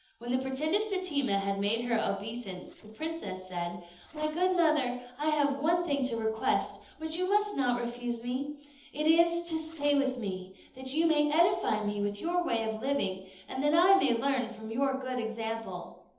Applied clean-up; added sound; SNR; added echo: neural separator model SepFormer DNS4.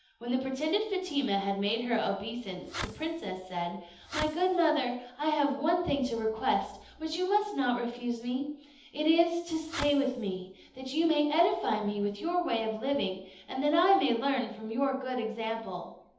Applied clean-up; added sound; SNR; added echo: none; Fireworks; 11 dB; reverberation time 0.8 s.